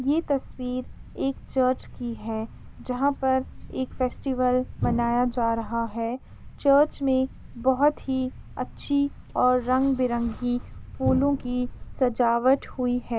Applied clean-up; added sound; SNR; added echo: none; Thump, thud; 12 dB; none.